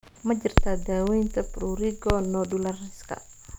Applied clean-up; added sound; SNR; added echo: none; Crackle; 2 dB; none.